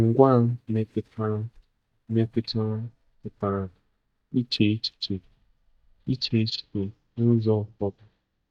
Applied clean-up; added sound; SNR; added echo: neural mask model DeepFilterNet 3.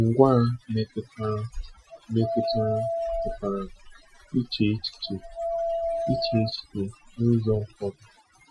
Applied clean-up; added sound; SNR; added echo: classical method Wiener filter.